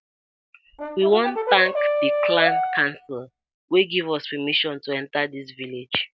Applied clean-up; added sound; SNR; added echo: none; Brass instrument; 1 dB; none.